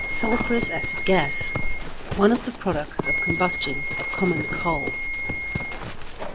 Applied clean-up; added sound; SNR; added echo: none; Livestock, farm animals, working animals + Wind instrument, woodwind instrument; 4 dB; none.